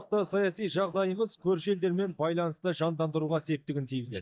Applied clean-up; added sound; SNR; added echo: neural mask model DeepFilterNet 3.